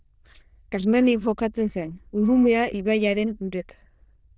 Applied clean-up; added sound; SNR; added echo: neural diffusion model UNIVERSE++.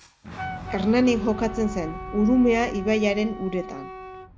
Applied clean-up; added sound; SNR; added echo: none; Wind instrument, woodwind instrument + Boom; 11 dB; none.